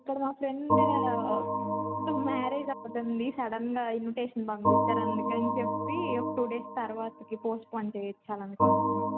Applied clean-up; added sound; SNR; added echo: none; Organ; -2 dB; none.